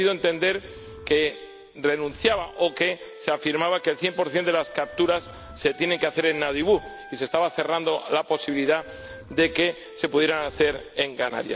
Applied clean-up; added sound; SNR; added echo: none; Livestock, farm animals, working animals + Wind instrument, woodwind instrument; 19 dB; none.